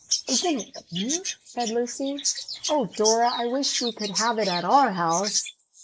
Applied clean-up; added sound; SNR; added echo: neural mask model Resemble Enhance denoiser.